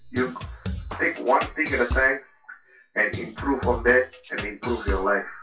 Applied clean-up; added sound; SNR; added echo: classical method WPE with log-MMSE.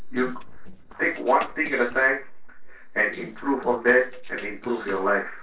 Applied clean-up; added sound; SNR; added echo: neural separator model SepFormer DNS4.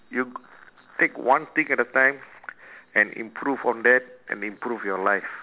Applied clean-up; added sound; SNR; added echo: none; none; none; none.